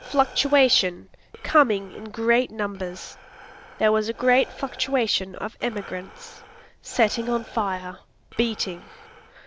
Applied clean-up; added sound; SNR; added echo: none; Breathing; 20 dB; none.